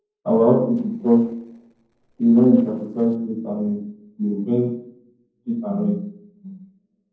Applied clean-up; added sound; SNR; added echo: neural separator model SepFormer DNS4.